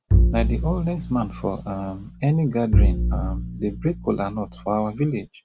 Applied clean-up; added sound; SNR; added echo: none; Bowed string instrument; -2 dB; none.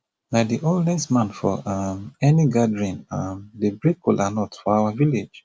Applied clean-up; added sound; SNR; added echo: none; none; none; none.